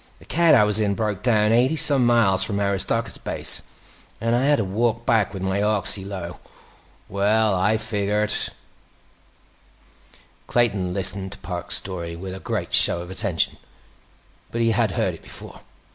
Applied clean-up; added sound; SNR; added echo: none; none; none; none.